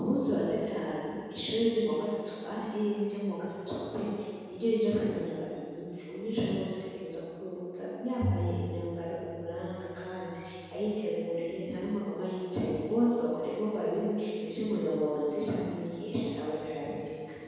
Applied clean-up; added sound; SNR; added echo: none; Bowed string instrument; 6 dB; reverberation time 1.9 s.